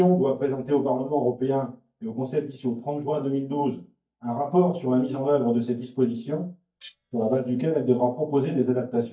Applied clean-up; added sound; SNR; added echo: neural mask model DeepFilterNet 3.